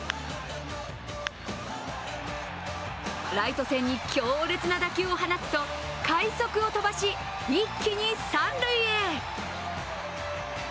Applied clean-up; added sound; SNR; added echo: none; none; none; none.